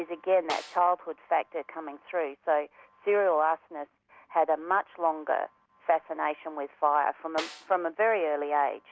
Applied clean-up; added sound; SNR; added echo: none; Snare drum; 15 dB; none.